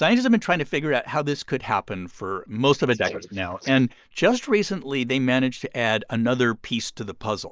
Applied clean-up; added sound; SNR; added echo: neural mask model Resemble Enhance denoiser.